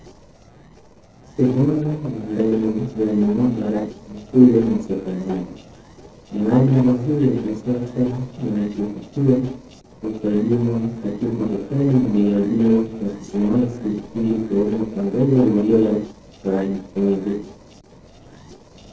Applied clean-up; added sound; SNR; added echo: neural separator model SepFormer DNS4.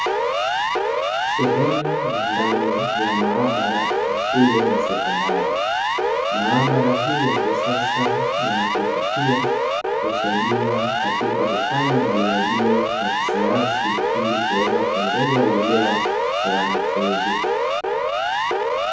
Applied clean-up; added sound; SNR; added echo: none; Siren; -4 dB; reverberation time 2.0 s.